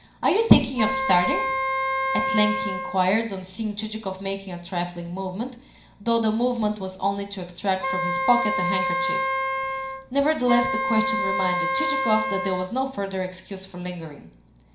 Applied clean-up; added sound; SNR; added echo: none; Wind instrument, woodwind instrument; 0 dB; reverberation time 0.5 s.